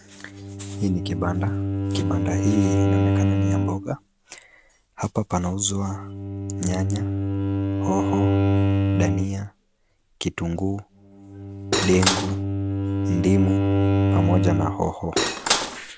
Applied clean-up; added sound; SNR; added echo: none; Bowed string instrument + Cutlery, silverware / Dishes, pots, and pans; -3 dB; none.